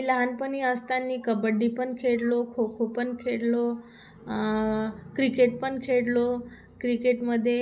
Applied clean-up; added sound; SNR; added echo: none; none; none; none.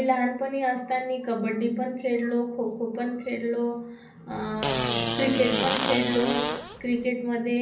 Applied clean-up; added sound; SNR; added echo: none; Fart; 1 dB; reverberation time 0.6 s.